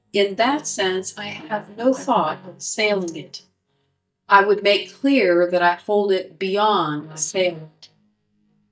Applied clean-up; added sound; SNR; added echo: neural mask model DeepFilterNet 3.